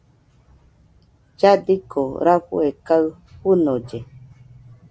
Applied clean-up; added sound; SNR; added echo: none; none; none; none.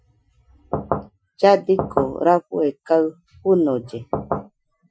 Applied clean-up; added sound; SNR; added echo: classical method Wiener filter.